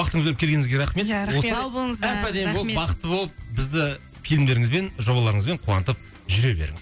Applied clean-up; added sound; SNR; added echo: none; none; none; none.